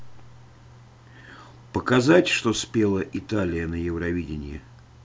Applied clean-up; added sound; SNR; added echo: none; none; none; none.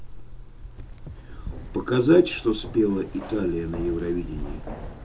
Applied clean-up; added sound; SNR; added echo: none; Keys jangling; 11 dB; reverberation time 0.2 s.